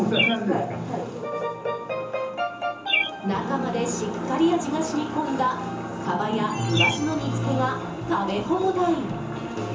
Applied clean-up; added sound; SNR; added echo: none; Bird; 4 dB; reverberation time 0.8 s.